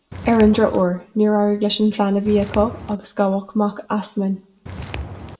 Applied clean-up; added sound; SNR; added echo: none; Walk, footsteps; 11 dB; reverberation time 0.5 s.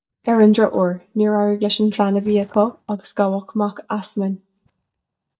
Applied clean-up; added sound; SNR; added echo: neural mask model DeepFilterNet 3.